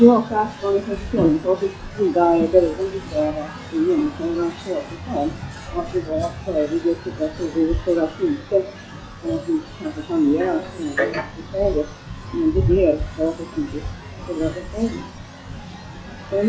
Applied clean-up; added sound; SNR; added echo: classical method log-MMSE.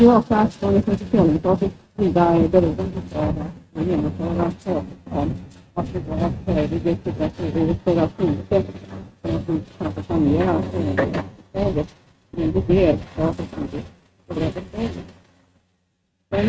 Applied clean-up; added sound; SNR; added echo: neural mask model RNNoise.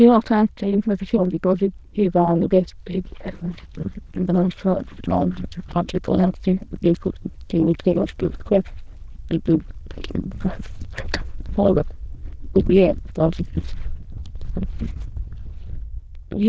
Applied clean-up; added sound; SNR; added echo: neural diffusion model UNIVERSE++.